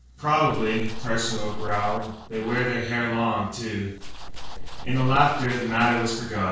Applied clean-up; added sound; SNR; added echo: neural separator model SepFormer DNS4.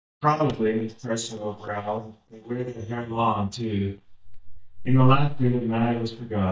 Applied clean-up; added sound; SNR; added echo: neural mask model DeepFilterNet 3.